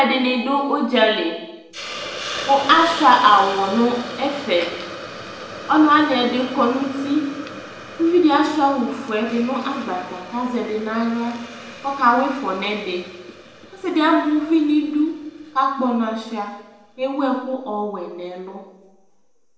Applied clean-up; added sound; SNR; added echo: none; Hiss; 15 dB; reverberation time 1.0 s.